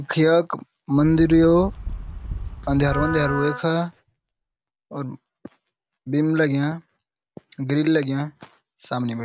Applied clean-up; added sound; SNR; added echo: none; Wind + Wind instrument, woodwind instrument; 8 dB; none.